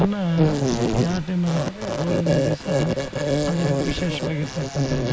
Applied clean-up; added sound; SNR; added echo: neural mask model Resemble Enhance denoiser.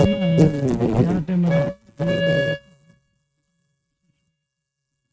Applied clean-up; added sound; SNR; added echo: neural mask model RNNoise.